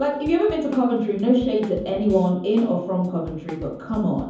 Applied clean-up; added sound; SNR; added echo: none; Drum kit; 18 dB; reverberation time 0.7 s.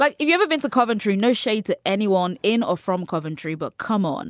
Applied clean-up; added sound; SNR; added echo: none; none; none; none.